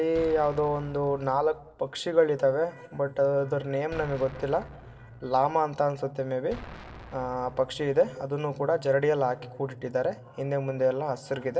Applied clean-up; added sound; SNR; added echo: none; Explosion; 19 dB; reverberation time 0.3 s.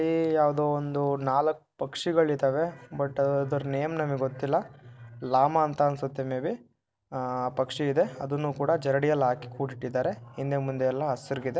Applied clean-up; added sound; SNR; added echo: none; none; none; none.